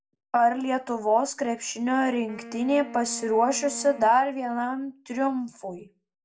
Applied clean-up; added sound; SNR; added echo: none; Wind instrument, woodwind instrument; 17 dB; reverberation time 0.3 s.